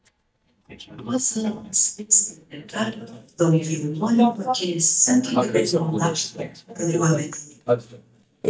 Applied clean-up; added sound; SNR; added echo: neural mask model DeepFilterNet 3.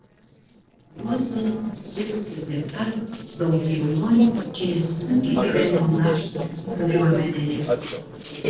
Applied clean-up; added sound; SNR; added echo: neural separator model SepFormer DNS4.